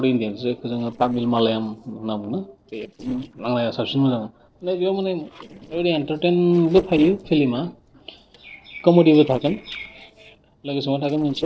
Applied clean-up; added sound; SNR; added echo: neural separator model SepFormer DNS4.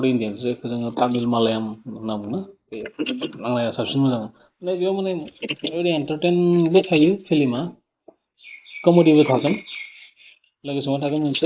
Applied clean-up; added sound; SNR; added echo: neural mask model Resemble Enhance denoiser.